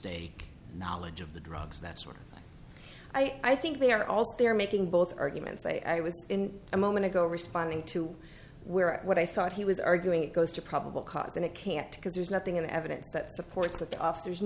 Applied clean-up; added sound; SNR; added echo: none; none; none; none.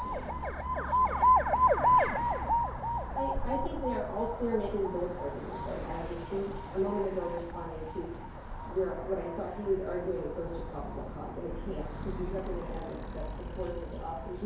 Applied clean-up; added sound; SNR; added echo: none; Alarm; -4 dB; reverberation time 2.4 s.